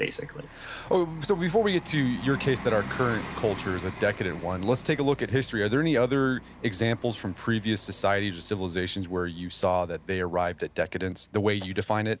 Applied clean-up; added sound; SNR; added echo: none; Bus; 15 dB; none.